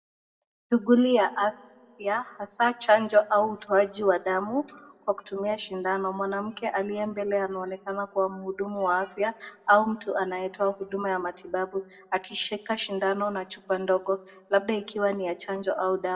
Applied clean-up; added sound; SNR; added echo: none; none; none; reverberation time 0.8 s.